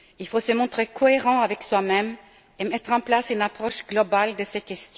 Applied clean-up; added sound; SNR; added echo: none; none; none; none.